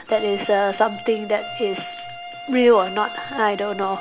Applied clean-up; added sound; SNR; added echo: none; Bowed string instrument; 13 dB; none.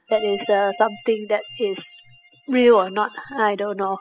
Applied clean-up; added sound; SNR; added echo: classical method spectral subtraction.